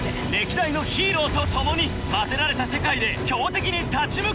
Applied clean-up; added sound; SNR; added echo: none; Sink (filling or washing) / Water tap, faucet; 16 dB; none.